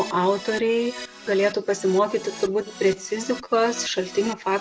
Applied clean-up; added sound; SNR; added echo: none; Keyboard (musical); 15 dB; none.